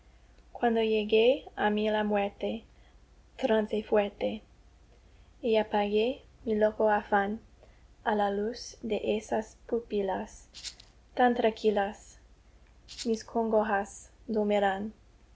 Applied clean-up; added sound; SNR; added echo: none; Rattle (instrument); 16 dB; none.